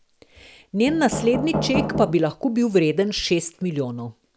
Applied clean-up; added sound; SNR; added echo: none; Knock; 3 dB; none.